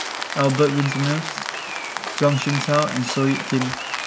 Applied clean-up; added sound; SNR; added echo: none; Rain; 6 dB; reverberation time 0.4 s.